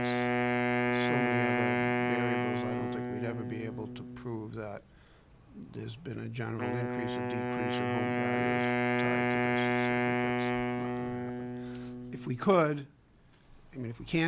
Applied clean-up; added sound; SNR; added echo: none; Wind instrument, woodwind instrument; -5 dB; none.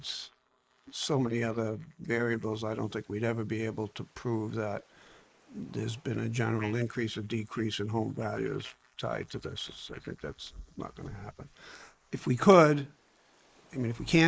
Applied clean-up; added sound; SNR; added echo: neural mask model Resemble Enhance denoiser.